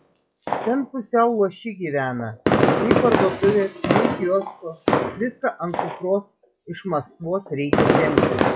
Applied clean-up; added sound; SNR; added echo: classical method log-MMSE.